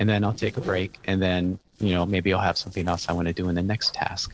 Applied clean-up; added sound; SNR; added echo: neural separator model SepFormer DNS4.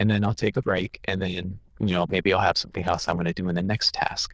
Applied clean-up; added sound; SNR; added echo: neural diffusion model UNIVERSE++.